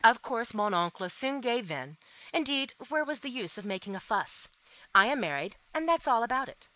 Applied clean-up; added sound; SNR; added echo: neural mask model Resemble Enhance denoiser.